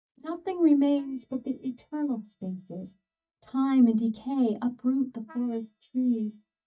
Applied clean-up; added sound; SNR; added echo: neural mask model DeepFilterNet 3.